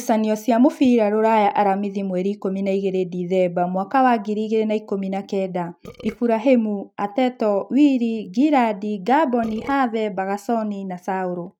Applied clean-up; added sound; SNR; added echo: neural mask model RNNoise.